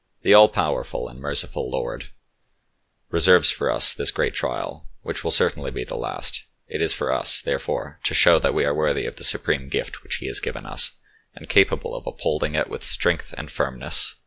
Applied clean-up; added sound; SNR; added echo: none; none; none; none.